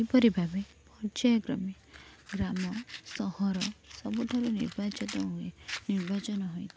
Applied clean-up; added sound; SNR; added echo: none; Fire; 16 dB; none.